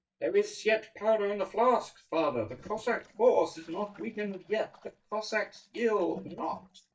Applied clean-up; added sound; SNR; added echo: neural mask model DeepFilterNet 3.